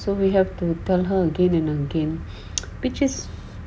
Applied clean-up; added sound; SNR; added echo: none; none; none; none.